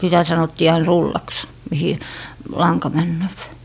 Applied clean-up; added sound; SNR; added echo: none; none; none; none.